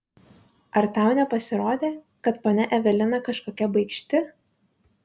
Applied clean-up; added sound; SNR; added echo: none; none; none; none.